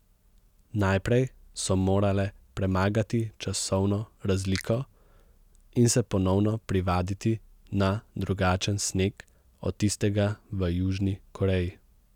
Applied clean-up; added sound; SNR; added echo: none; none; none; none.